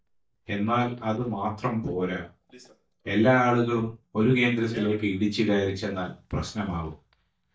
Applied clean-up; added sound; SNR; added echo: neural mask model DeepFilterNet 3.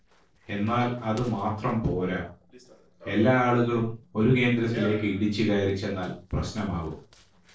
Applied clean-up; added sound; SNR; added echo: neural separator model SepFormer DNS4.